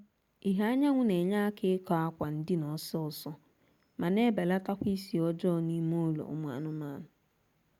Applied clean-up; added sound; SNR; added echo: none; none; none; none.